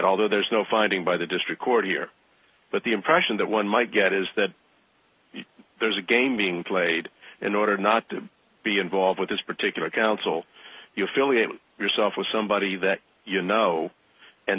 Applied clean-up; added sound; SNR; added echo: none; none; none; none.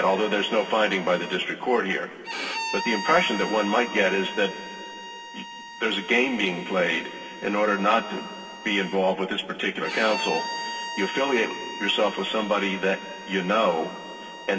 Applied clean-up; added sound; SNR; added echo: none; Bowed string instrument; 11 dB; reverberation time 2.4 s.